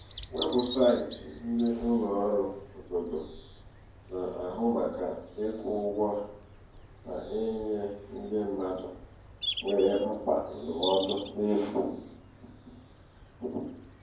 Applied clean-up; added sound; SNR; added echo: none; Bird vocalization, bird call, bird song; 13 dB; reverberation time 0.9 s.